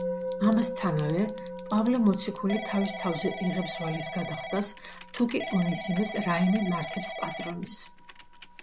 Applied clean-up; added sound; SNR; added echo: none; Musical instrument + Telephone / Typing; 8 dB; none.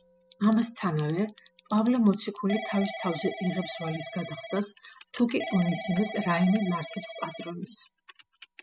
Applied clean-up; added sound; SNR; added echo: classical method spectral subtraction.